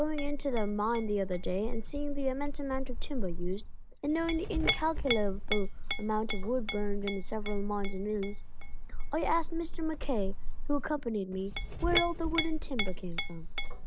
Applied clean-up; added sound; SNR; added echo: none; Chink, clink; -3 dB; none.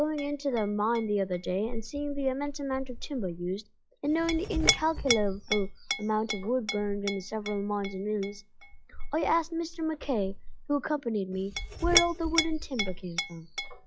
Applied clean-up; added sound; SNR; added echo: classical method log-MMSE.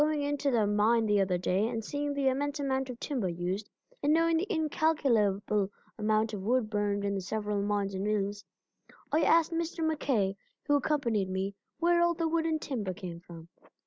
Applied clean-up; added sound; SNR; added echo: none; none; none; none.